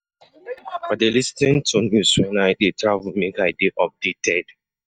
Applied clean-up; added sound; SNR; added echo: neural mask model DeepFilterNet 3.